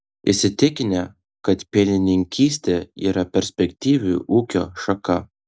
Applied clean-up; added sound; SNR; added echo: none; none; none; none.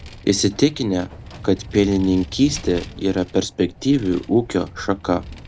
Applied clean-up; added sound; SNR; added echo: none; Vehicle; 16 dB; none.